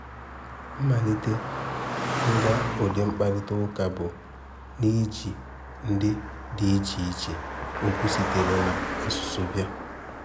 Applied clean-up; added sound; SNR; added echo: none; Car passing by; 4 dB; none.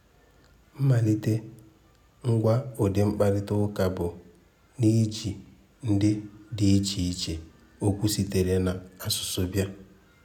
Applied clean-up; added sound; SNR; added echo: none; none; none; none.